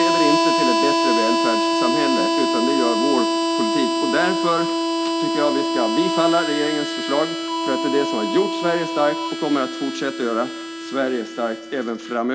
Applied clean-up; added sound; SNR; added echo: none; Harmonica; -2 dB; none.